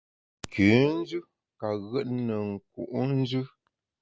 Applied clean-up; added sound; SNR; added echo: none; none; none; none.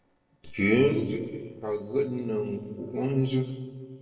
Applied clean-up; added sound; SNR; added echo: neural separator model SepFormer DNS4.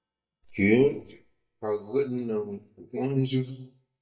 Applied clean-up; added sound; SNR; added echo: neural mask model DeepFilterNet 3.